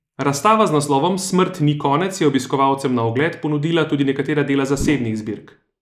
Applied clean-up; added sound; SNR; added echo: neural mask model Resemble Enhance denoiser.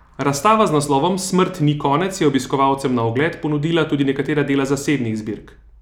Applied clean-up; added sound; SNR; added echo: none; none; none; none.